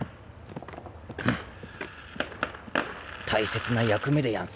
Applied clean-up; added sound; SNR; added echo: none; Fireworks; 6 dB; none.